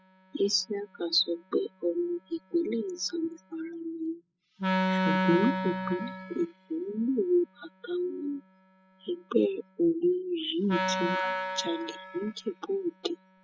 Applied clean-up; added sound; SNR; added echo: classical method spectral subtraction.